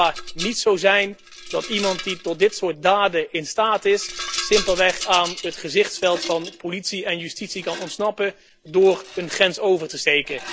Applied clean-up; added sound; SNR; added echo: none; Rattle; 12 dB; none.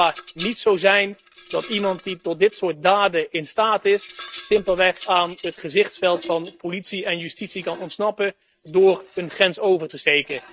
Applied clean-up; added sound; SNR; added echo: neural mask model RNNoise.